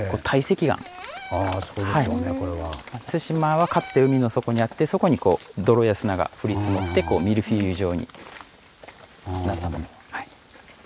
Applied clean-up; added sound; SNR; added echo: none; Cupboard open or close / Door; 17 dB; none.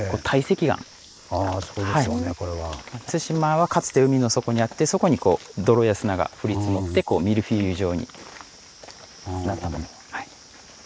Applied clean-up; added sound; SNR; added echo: neural mask model Resemble Enhance denoiser.